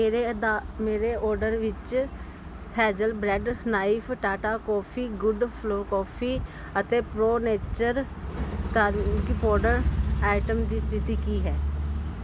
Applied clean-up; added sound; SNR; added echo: none; none; none; none.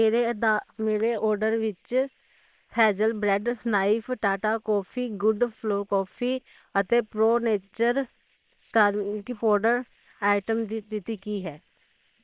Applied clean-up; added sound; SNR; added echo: neural separator model SepFormer WHAM!.